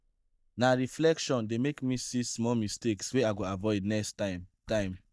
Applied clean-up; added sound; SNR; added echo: neural mask model DeepFilterNet 3.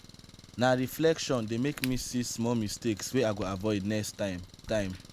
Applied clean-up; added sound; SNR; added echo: none; Engine + Crack; 16 dB; none.